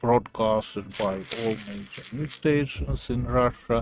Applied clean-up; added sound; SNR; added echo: neural mask model RNNoise.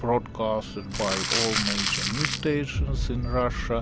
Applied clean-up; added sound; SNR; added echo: none; Crumpling, crinkling; 1 dB; none.